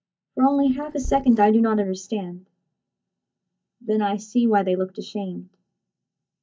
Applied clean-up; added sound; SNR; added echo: neural mask model DeepFilterNet 3.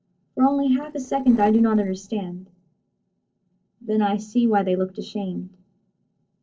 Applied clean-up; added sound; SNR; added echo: neural separator model SepFormer DNS4.